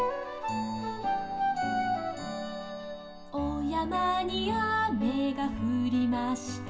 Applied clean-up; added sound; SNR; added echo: none; none; none; reverberation time 0.2 s.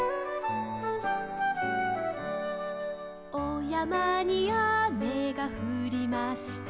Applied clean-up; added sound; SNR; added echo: none; none; none; none.